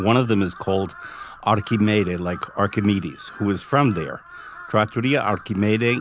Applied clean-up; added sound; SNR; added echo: none; Crow; 18 dB; none.